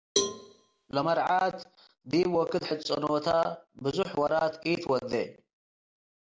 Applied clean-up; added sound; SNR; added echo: none; Cowbell; 7 dB; none.